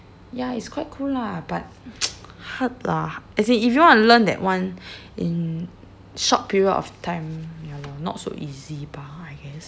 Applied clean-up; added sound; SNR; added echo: none; none; none; none.